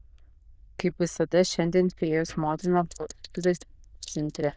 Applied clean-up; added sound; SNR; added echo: neural diffusion model UNIVERSE++.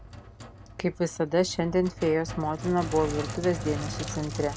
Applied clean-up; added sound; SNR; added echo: none; Sink (filling or washing); 9 dB; none.